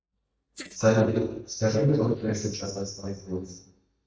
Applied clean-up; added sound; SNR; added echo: neural mask model DeepFilterNet 3.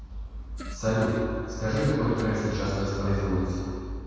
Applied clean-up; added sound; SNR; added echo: none; Fart; 17 dB; reverberation time 2.1 s.